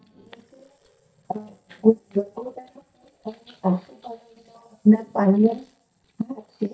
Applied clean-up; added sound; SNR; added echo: neural mask model DeepFilterNet 3.